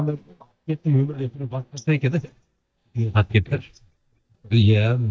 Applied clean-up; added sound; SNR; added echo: neural mask model DeepFilterNet 3.